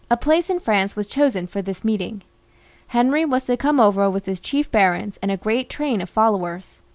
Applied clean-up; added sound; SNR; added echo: none; none; none; none.